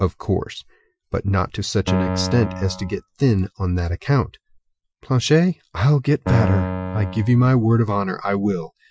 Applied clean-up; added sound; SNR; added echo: classical method Wiener filter.